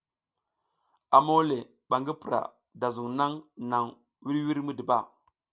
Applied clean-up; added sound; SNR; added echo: none; none; none; none.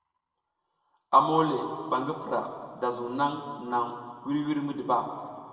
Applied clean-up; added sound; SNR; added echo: none; none; none; reverberation time 2.2 s.